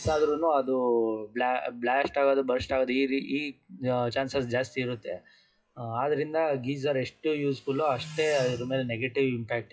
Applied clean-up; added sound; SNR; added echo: classical method WPE with log-MMSE.